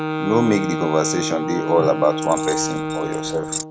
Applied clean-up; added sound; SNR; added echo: none; Keys jangling + Wind instrument, woodwind instrument; 3 dB; none.